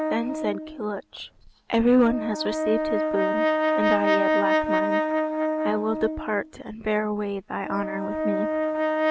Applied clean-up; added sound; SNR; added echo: none; Brass instrument; -1 dB; none.